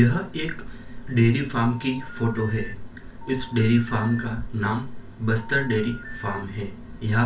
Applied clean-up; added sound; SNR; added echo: none; Telephone; 18 dB; reverberation time 0.2 s.